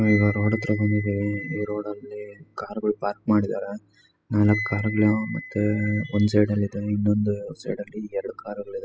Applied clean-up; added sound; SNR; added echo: classical method spectral subtraction.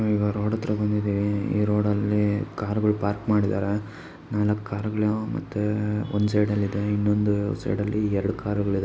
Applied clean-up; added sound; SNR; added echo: none; none; none; none.